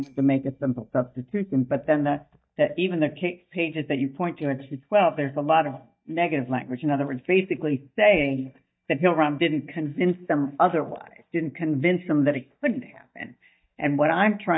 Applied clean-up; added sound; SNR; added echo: neural mask model DeepFilterNet 3.